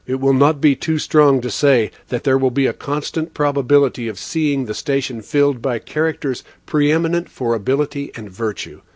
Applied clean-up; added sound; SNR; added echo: none; none; none; none.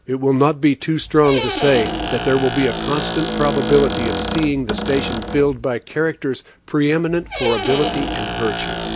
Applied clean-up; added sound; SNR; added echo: none; Squeak; 6 dB; none.